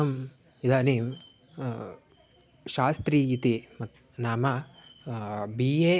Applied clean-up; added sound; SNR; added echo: none; none; none; none.